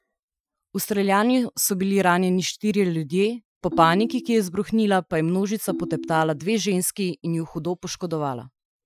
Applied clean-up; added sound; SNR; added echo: classical method Wiener filter.